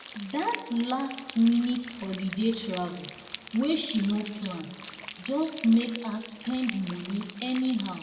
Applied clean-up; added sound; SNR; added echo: none; Rain; 10 dB; reverberation time 1.4 s.